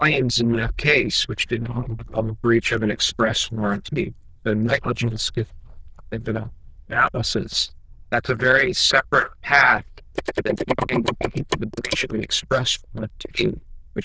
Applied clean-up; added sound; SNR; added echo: neural diffusion model UNIVERSE++.